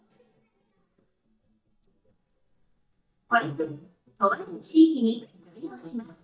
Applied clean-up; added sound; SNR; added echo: neural mask model DeepFilterNet 3.